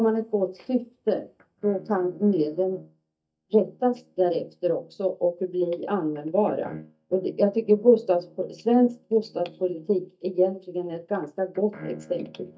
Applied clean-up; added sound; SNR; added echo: neural mask model DeepFilterNet 3.